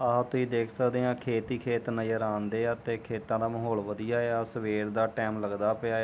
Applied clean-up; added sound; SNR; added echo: none; none; none; none.